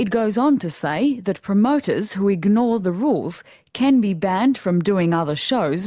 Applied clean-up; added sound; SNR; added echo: none; none; none; none.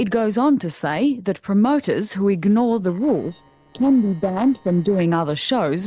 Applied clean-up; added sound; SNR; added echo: neural separator model SepFormer DNS4.